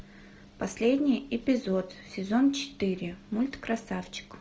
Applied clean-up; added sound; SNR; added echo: none; none; none; none.